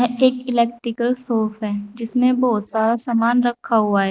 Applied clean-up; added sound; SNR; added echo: none; none; none; none.